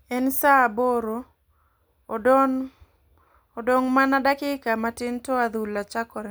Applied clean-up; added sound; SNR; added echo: none; none; none; none.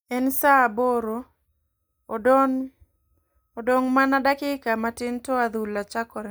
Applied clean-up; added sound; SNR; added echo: neural mask model DeepFilterNet 3.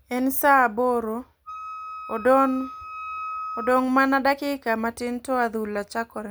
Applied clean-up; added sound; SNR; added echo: none; Wind instrument, woodwind instrument; 12 dB; none.